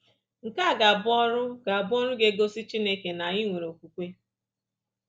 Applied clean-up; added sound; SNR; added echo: none; none; none; none.